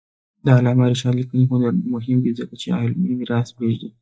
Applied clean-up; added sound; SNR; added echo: neural mask model DeepFilterNet 3.